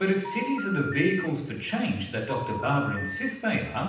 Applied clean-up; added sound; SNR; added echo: none; Telephone; 8 dB; reverberation time 0.9 s.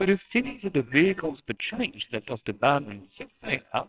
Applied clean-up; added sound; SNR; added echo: neural separator model SepFormer WHAMR!.